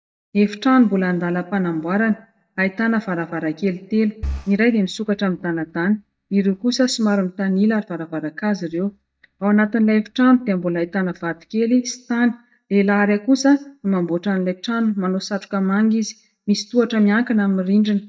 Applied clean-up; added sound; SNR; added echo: neural mask model DeepFilterNet 3.